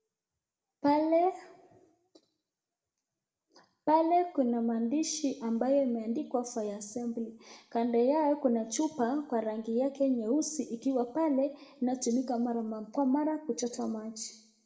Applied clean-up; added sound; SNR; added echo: none; none; none; reverberation time 0.6 s.